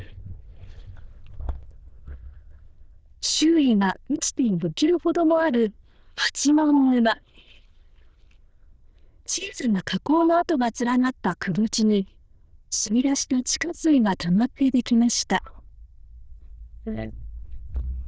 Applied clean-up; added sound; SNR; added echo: neural diffusion model UNIVERSE++.